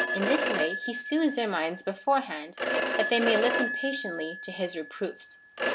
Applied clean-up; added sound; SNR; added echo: none; Telephone; 0 dB; none.